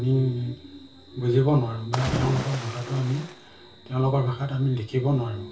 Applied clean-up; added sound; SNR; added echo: none; Splash, splatter; 7 dB; reverberation time 0.3 s.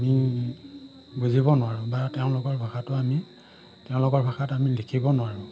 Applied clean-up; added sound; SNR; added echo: none; none; none; none.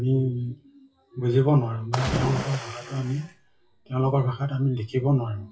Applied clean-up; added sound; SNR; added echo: classical method WPE with log-MMSE.